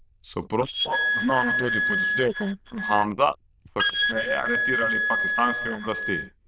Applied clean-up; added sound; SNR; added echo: neural diffusion model UNIVERSE++.